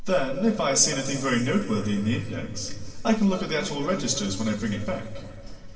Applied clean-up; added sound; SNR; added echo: none; none; none; reverberation time 2.7 s.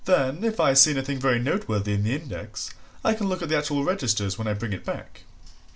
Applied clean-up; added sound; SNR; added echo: none; none; none; none.